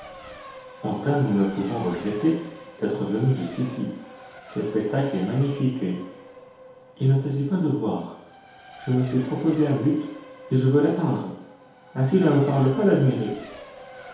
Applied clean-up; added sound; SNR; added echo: none; Race car, auto racing; 19 dB; reverberation time 2.2 s.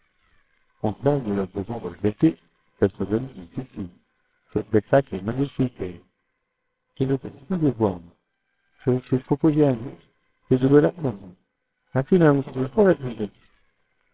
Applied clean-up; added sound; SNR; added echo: neural separator model SepFormer WHAMR!.